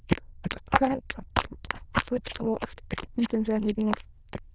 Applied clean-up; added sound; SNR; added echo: neural diffusion model UNIVERSE++.